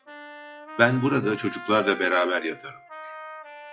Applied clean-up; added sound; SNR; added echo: classical method log-MMSE.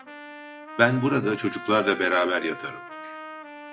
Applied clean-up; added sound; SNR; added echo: none; Trumpet; 14 dB; none.